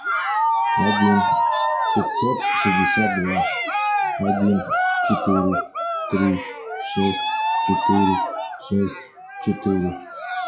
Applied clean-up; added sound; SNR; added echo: classical method WPE with log-MMSE.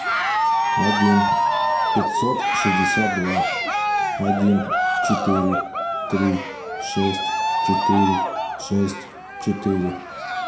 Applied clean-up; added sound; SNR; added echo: none; Cheering; -2 dB; reverberation time 0.5 s.